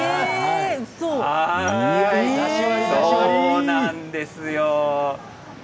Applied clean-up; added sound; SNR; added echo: none; none; none; none.